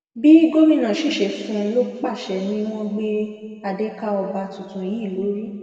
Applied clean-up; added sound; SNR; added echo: none; none; none; reverberation time 2.1 s.